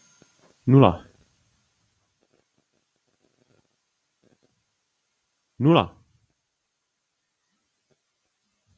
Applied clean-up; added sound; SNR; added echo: none; none; none; none.